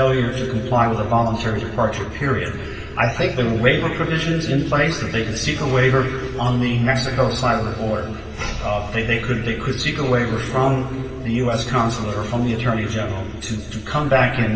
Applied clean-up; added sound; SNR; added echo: none; none; none; reverberation time 2.4 s.